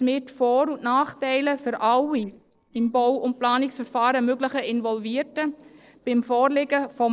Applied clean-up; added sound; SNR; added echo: neural separator model SepFormer DNS4.